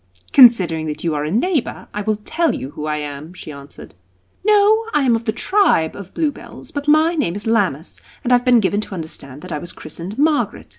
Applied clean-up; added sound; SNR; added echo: none; none; none; none.